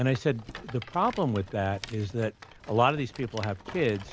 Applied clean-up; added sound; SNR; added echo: none; Rattle; 17 dB; none.